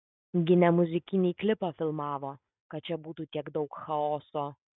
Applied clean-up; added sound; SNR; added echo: none; none; none; none.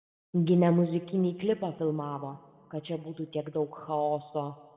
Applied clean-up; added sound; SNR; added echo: none; none; none; reverberation time 1.3 s.